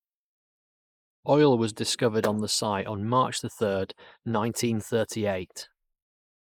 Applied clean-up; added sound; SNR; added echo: neural mask model Resemble Enhance denoiser.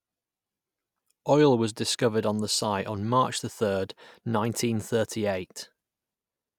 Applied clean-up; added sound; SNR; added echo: none; none; none; none.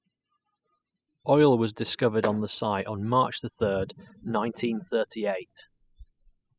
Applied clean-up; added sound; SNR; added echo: classical method spectral subtraction.